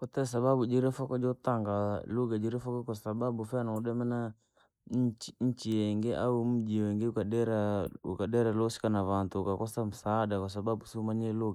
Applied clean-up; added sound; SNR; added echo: neural mask model Resemble Enhance denoiser.